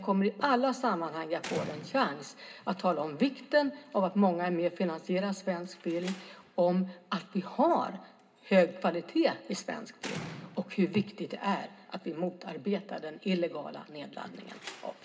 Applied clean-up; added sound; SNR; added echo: none; Slam; 19 dB; reverberation time 0.2 s.